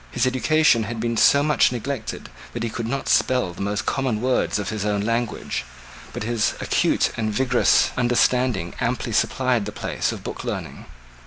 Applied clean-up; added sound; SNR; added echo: none; none; none; none.